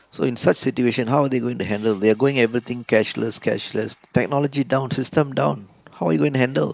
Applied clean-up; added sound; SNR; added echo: neural mask model Resemble Enhance denoiser.